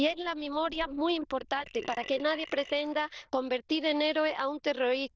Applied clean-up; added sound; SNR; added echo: neural diffusion model UNIVERSE++.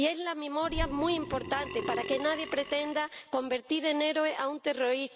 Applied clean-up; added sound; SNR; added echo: none; Burping, eructation; 8 dB; none.